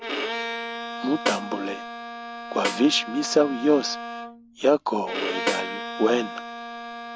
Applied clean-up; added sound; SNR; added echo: none; Bowed string instrument + Snare drum; 6 dB; none.